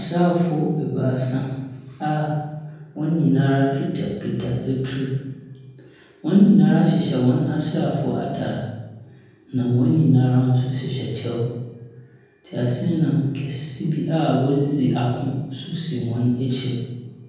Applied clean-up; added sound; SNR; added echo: none; none; none; reverberation time 1.3 s.